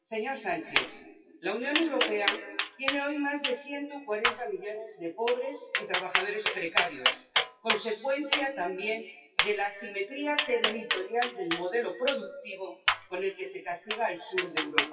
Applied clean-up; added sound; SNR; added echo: classical method WPE with log-MMSE.